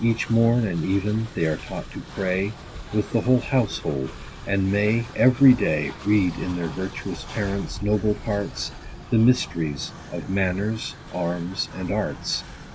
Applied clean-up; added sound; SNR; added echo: none; Train; 14 dB; none.